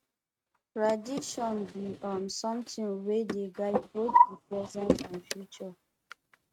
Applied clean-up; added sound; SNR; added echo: neural mask model RNNoise.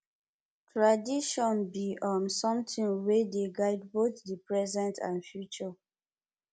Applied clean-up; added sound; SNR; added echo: none; none; none; none.